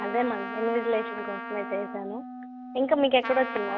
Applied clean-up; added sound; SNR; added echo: none; Trumpet + Wind instrument, woodwind instrument; 8 dB; none.